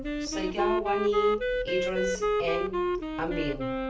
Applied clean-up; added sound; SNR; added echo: none; Wind instrument, woodwind instrument; -3 dB; reverberation time 0.2 s.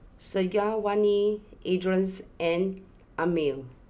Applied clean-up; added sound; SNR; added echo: none; none; none; none.